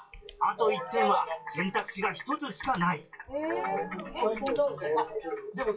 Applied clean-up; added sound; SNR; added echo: classical method WPE with log-MMSE.